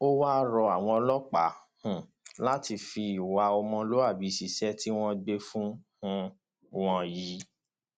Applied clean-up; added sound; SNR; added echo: none; none; none; none.